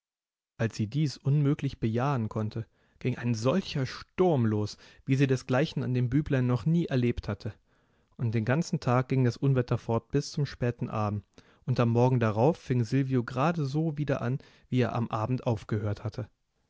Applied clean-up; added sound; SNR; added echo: none; none; none; none.